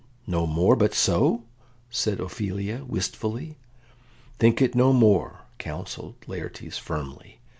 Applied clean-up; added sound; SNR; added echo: none; none; none; none.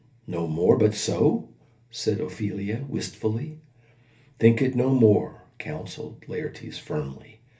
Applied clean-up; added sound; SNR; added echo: none; none; none; reverberation time 0.3 s.